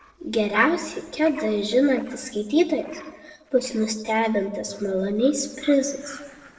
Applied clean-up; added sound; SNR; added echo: neural separator model SepFormer DNS4.